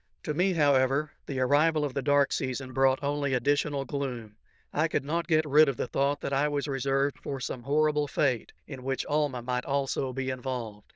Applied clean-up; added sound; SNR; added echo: neural diffusion model UNIVERSE++.